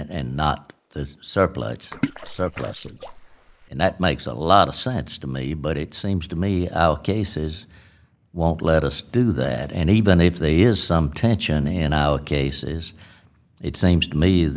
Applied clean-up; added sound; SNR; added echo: neural mask model Resemble Enhance denoiser.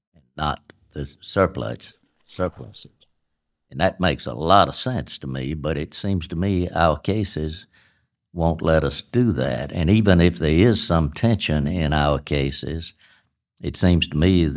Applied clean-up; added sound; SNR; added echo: neural mask model DeepFilterNet 3.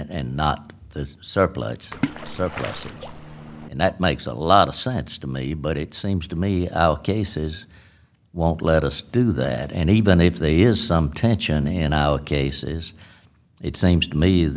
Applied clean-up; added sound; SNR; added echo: none; Splash, splatter; 10 dB; none.